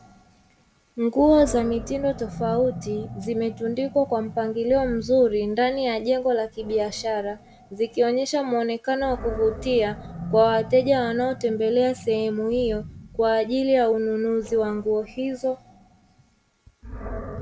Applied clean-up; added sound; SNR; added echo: none; Animal; 15 dB; none.